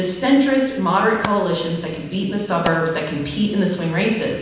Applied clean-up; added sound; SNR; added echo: none; Fire; 17 dB; reverberation time 1.1 s.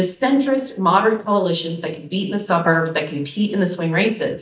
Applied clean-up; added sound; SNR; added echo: neural mask model DeepFilterNet 3.